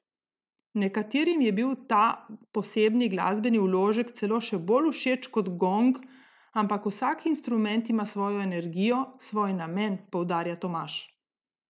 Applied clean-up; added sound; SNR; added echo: none; none; none; none.